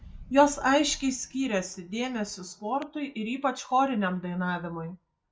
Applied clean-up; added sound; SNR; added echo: none; none; none; none.